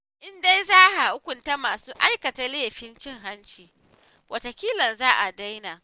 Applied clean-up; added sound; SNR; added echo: none; none; none; none.